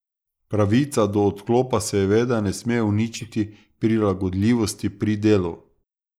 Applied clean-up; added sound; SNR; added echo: neural mask model Resemble Enhance denoiser.